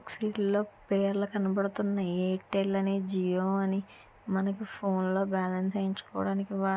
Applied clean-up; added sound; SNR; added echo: none; none; none; none.